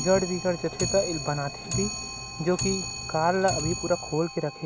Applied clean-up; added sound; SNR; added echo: none; Clock; 6 dB; none.